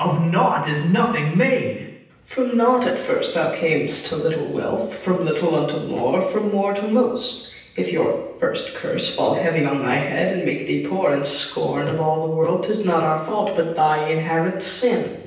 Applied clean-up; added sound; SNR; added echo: none; none; none; reverberation time 0.9 s.